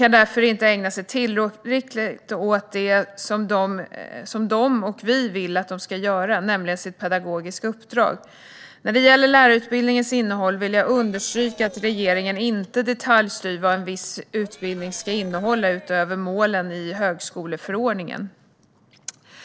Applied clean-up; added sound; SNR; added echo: neural separator model SepFormer DNS4.